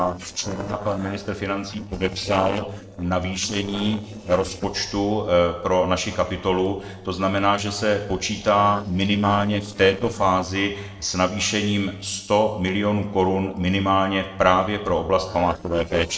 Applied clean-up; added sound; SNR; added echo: neural separator model SepFormer DNS4.